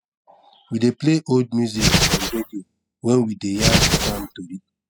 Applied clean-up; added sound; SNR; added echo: classical method spectral subtraction.